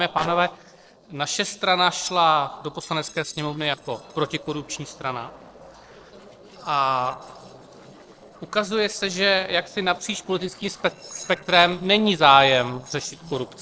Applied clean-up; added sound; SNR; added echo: neural separator model SepFormer DNS4.